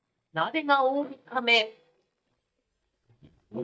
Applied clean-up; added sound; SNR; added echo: neural mask model DeepFilterNet 3.